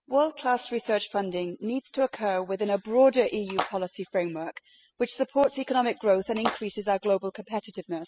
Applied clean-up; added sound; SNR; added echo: classical method spectral subtraction.